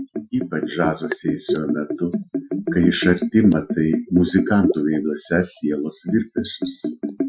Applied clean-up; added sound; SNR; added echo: classical method Wiener filter.